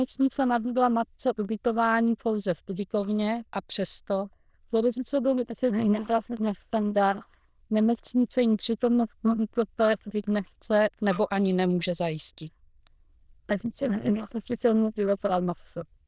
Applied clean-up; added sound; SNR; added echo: neural diffusion model UNIVERSE++.